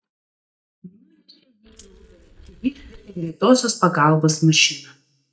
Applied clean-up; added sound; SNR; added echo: neural mask model DeepFilterNet 3.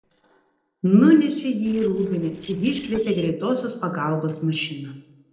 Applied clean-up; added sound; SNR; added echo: neural separator model SepFormer DNS4.